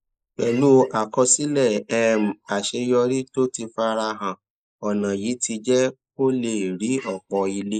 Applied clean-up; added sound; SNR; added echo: neural mask model Resemble Enhance denoiser.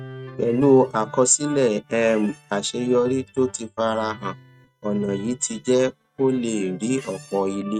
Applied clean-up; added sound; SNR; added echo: neural mask model RNNoise.